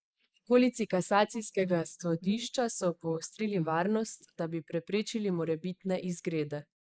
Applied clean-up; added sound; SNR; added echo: neural mask model Resemble Enhance denoiser.